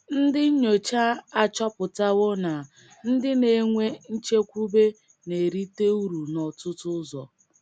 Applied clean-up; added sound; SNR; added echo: none; none; none; none.